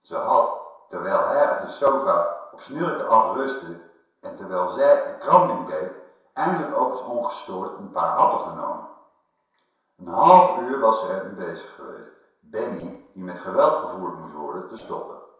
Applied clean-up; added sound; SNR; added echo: neural separator model SepFormer DNS4.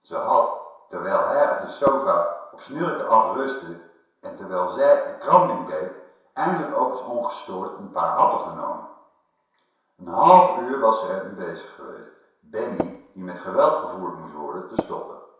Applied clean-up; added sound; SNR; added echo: none; Tap; 6 dB; reverberation time 0.7 s.